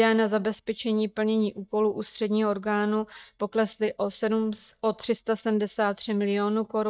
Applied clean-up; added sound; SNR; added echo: neural mask model DeepFilterNet 3.